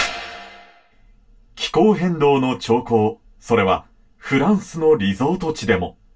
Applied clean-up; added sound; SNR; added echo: none; none; none; reverberation time 0.1 s.